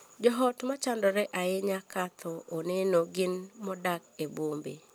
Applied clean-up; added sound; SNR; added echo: none; none; none; none.